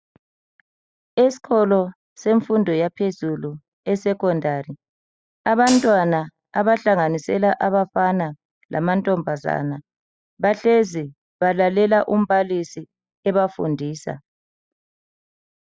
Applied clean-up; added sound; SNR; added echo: classical method spectral subtraction.